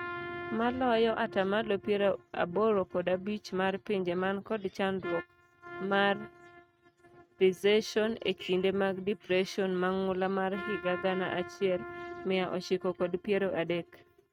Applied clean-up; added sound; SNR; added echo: neural mask model RNNoise.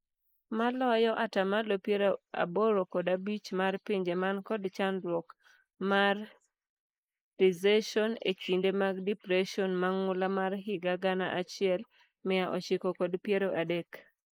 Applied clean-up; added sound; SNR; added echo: neural mask model Resemble Enhance denoiser.